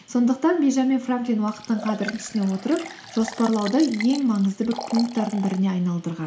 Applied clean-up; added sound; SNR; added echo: none; Liquid; 15 dB; none.